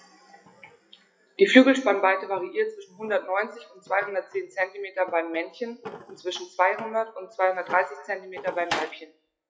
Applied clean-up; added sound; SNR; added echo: classical method WPE with log-MMSE.